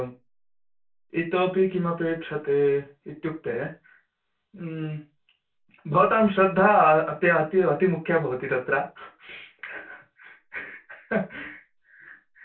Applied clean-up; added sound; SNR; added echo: none; none; none; reverberation time 0.3 s.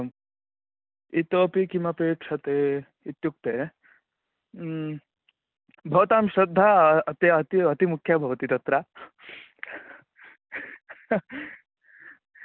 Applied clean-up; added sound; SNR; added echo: none; none; none; none.